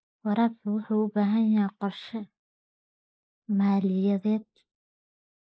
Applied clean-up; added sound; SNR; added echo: neural mask model Resemble Enhance denoiser.